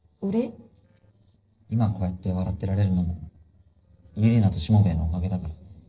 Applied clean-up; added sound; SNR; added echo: neural separator model SepFormer DNS4.